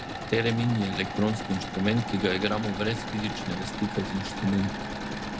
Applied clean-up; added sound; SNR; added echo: none; Engine / Mechanisms; 5 dB; none.